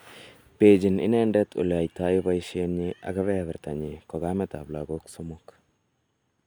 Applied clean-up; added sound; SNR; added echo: none; none; none; none.